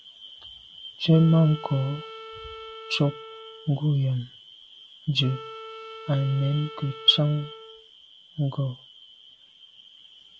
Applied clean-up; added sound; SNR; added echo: none; Wind instrument, woodwind instrument; 16 dB; none.